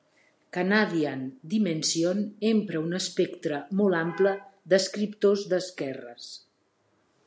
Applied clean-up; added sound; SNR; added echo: none; none; none; none.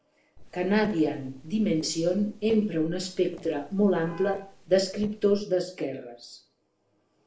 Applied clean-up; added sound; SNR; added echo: neural separator model SepFormer DNS4.